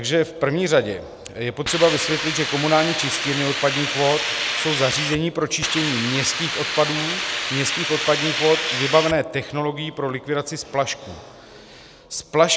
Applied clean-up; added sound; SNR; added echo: none; Hiss; 2 dB; none.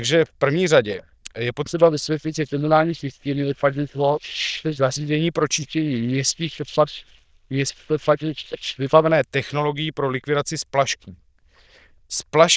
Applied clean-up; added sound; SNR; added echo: neural diffusion model UNIVERSE++.